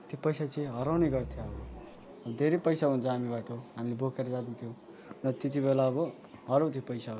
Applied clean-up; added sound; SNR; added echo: none; Growling; 12 dB; none.